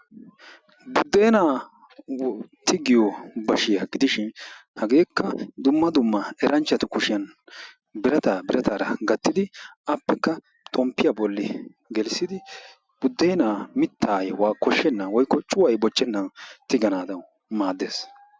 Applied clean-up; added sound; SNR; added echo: none; none; none; none.